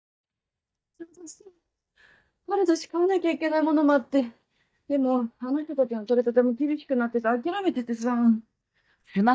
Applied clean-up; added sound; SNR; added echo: neural mask model DeepFilterNet 3.